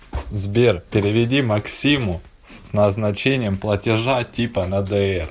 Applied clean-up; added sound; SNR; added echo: none; none; none; none.